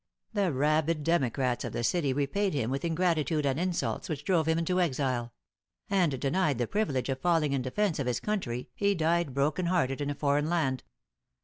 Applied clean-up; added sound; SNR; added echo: none; none; none; none.